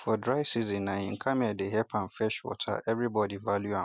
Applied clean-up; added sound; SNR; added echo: none; none; none; none.